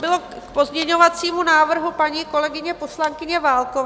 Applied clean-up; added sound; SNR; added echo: none; none; none; none.